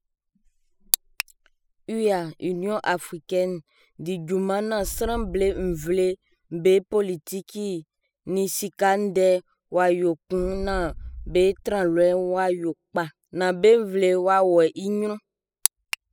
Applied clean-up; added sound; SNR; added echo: classical method spectral subtraction.